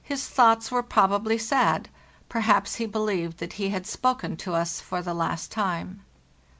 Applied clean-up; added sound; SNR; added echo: none; none; none; none.